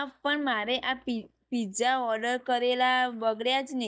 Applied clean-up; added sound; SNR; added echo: neural mask model DeepFilterNet 3.